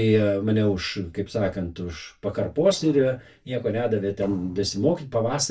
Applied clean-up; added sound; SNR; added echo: neural separator model SepFormer DNS4.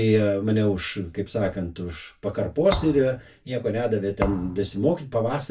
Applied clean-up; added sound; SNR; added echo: none; Thump, thud; 10 dB; reverberation time 0.2 s.